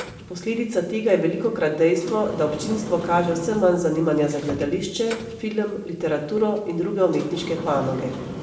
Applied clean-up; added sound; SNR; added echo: none; Sliding door; 13 dB; reverberation time 0.7 s.